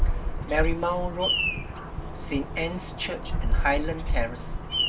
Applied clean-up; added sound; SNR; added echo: none; Bird vocalization, bird call, bird song; -4 dB; reverberation time 0.2 s.